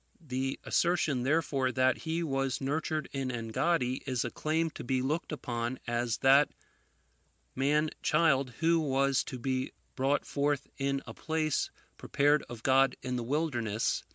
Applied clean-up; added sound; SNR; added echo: none; none; none; none.